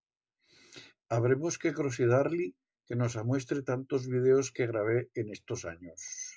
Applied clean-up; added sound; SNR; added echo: none; none; none; none.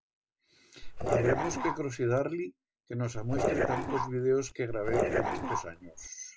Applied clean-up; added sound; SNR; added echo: none; Dog; -1 dB; none.